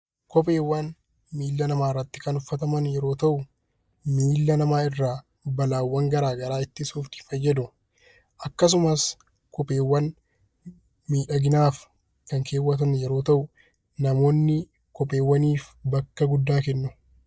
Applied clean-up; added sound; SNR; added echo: neural mask model DeepFilterNet 3.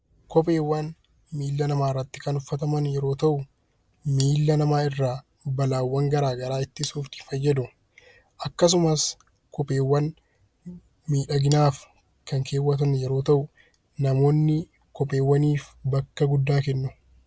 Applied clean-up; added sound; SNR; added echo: none; Cutlery, silverware; 16 dB; none.